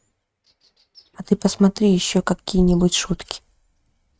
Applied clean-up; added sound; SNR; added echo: neural mask model RNNoise.